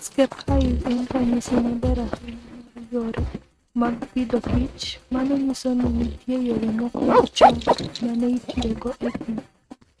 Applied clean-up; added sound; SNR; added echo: neural mask model RNNoise.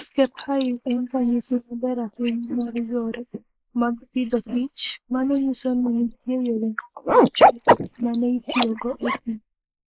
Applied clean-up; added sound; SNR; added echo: neural mask model Resemble Enhance denoiser.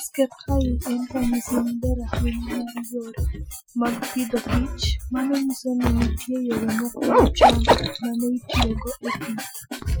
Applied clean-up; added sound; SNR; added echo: classical method Wiener filter.